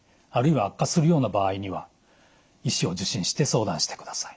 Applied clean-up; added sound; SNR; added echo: none; none; none; none.